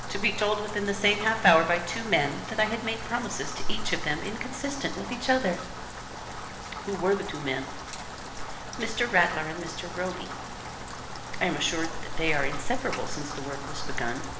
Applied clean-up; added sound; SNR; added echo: none; Rain; 4 dB; reverberation time 1.1 s.